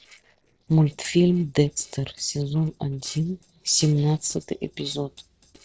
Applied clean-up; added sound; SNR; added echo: neural separator model SepFormer DNS4.